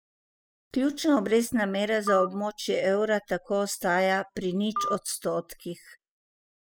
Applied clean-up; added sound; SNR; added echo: classical method spectral subtraction.